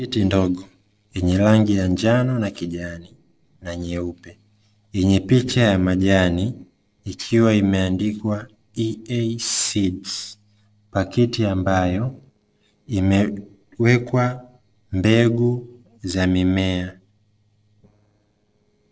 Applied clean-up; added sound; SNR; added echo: neural separator model SepFormer DNS4.